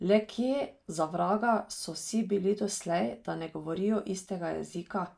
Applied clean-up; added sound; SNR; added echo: neural mask model Resemble Enhance denoiser.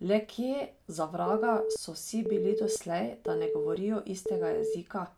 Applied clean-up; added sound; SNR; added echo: none; Telephone; 0 dB; none.